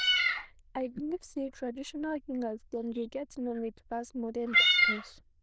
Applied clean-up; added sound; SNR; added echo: neural diffusion model UNIVERSE++.